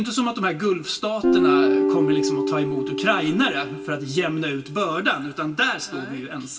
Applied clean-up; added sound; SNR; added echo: none; Guitar; 0 dB; reverberation time 0.1 s.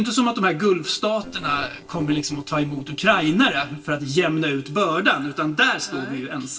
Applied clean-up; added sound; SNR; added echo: neural separator model SepFormer DNS4.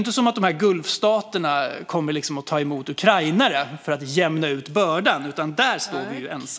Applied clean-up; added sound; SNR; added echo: none; none; none; none.